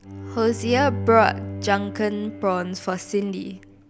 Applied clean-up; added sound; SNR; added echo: none; Bowed string instrument; 10 dB; none.